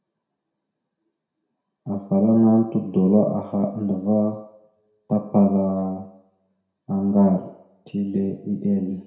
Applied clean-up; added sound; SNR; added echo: none; none; none; reverberation time 0.6 s.